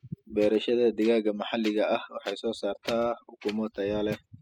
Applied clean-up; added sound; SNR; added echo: classical method spectral subtraction.